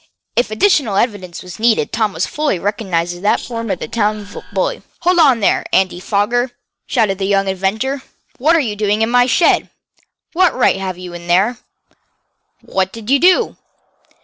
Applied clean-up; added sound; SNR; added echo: neural separator model SepFormer DNS4.